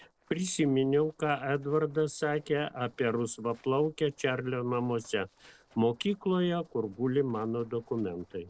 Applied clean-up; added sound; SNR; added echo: neural separator model SepFormer DNS4.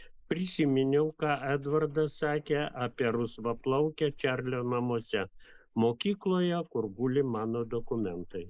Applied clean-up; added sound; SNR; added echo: neural mask model Resemble Enhance denoiser.